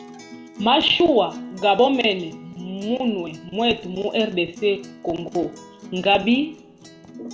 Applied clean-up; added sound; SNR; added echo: none; Acoustic guitar; 18 dB; reverberation time 0.5 s.